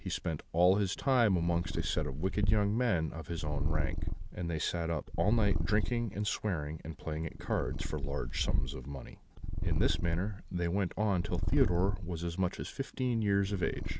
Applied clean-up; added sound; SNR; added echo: none; Purr; 1 dB; none.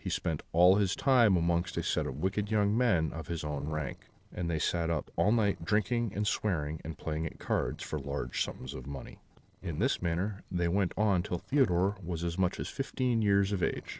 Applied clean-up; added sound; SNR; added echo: neural separator model SepFormer DNS4.